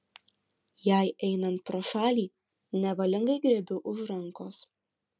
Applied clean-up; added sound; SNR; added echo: none; none; none; none.